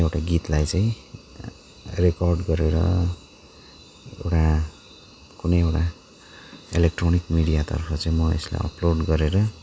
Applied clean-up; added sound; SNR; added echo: none; none; none; none.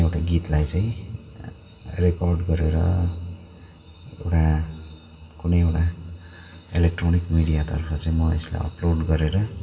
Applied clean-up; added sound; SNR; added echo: none; none; none; reverberation time 1.9 s.